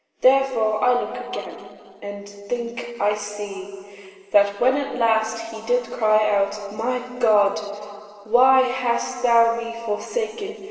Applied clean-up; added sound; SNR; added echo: none; none; none; reverberation time 2.2 s.